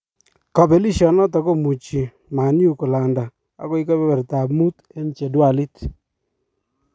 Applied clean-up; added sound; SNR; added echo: none; none; none; none.